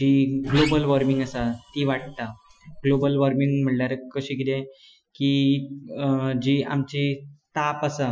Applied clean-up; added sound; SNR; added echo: classical method Wiener filter.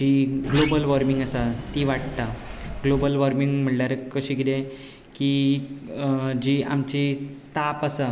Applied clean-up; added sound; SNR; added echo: none; Sliding door; 9 dB; none.